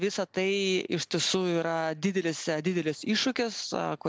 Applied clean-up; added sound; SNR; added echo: none; none; none; none.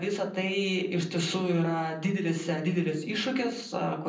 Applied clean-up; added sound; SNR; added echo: none; none; none; reverberation time 0.6 s.